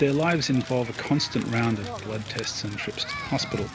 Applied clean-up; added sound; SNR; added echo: none; Crackle; 11 dB; none.